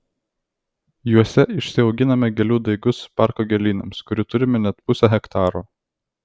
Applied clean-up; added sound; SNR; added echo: none; none; none; none.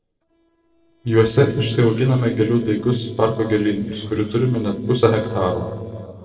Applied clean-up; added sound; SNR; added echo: neural separator model SepFormer DNS4.